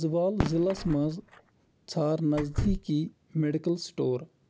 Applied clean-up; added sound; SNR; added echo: none; Fireworks + Door / Car; 6 dB; none.